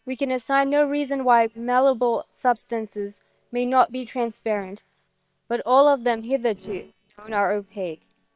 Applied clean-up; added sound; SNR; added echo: neural separator model SepFormer WHAM!.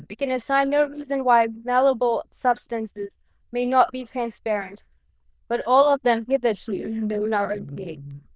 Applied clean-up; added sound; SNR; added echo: neural diffusion model UNIVERSE++.